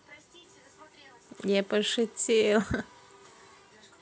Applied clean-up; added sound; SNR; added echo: none; none; none; none.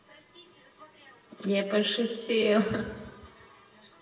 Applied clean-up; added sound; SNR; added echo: none; none; none; reverberation time 1.4 s.